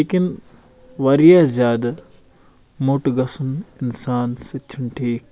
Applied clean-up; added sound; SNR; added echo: none; none; none; none.